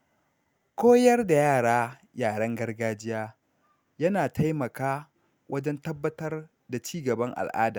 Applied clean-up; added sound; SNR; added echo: none; none; none; none.